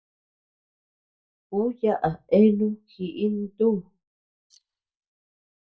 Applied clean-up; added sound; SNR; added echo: neural mask model DeepFilterNet 3.